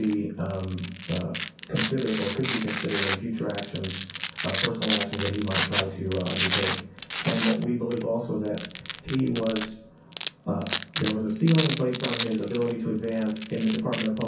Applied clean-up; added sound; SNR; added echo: none; Domestic sounds, home sounds; -1 dB; reverberation time 0.6 s.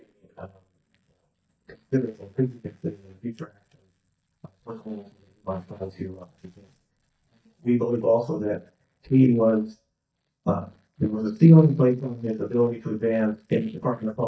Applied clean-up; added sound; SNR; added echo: neural mask model DeepFilterNet 3.